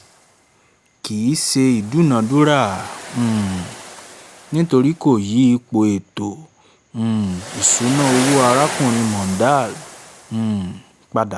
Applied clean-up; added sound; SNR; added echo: none; Waves, surf; 12 dB; none.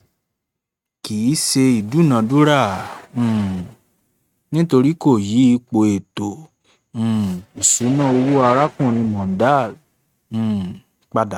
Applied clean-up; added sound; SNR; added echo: neural mask model RNNoise.